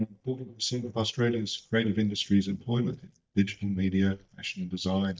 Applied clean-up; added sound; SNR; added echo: neural mask model DeepFilterNet 3.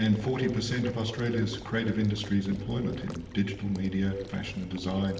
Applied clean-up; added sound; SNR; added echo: none; Water / Liquid; 19 dB; reverberation time 0.9 s.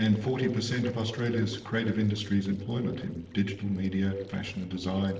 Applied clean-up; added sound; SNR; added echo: neural separator model SepFormer DNS4.